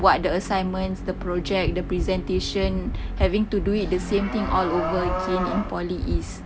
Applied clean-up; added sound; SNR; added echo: none; Livestock, farm animals, working animals; 5 dB; none.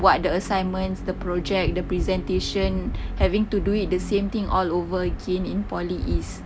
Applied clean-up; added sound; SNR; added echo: none; none; none; none.